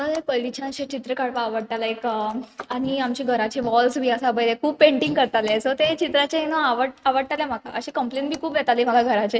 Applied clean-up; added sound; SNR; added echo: neural mask model RNNoise.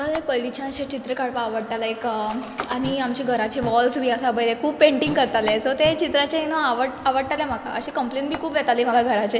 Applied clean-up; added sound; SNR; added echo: none; Fart + Squeak; 17 dB; none.